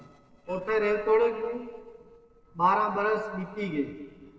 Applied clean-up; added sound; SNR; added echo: neural separator model SepFormer DNS4.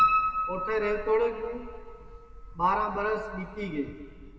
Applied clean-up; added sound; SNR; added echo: none; Piano; 2 dB; reverberation time 1.9 s.